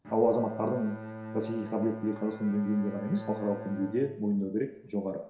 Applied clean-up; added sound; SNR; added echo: none; Bowed string instrument; 12 dB; reverberation time 0.7 s.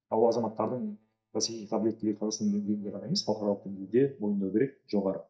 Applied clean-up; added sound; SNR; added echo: neural mask model DeepFilterNet 3.